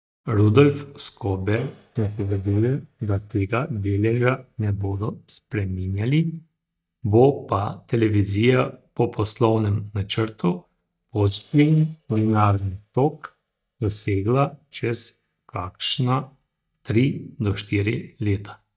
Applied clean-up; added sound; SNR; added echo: neural mask model DeepFilterNet 3.